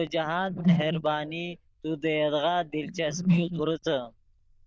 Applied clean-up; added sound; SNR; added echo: neural diffusion model UNIVERSE++.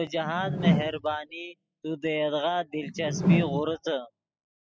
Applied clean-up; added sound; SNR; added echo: classical method spectral subtraction.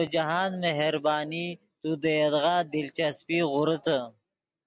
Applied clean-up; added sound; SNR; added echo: none; none; none; none.